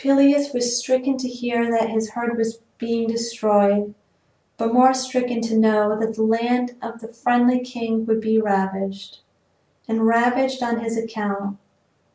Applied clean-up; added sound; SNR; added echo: none; none; none; none.